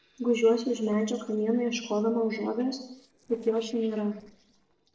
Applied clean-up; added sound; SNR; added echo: neural separator model SepFormer DNS4.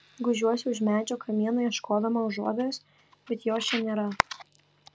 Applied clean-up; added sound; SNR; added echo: none; none; none; none.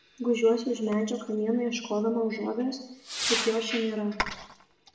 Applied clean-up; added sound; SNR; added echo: none; Whoosh, swoosh, swish / Fireworks; 11 dB; reverberation time 0.7 s.